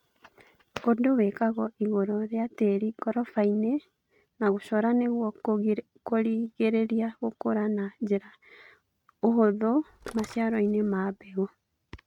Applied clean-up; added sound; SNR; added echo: neural mask model RNNoise.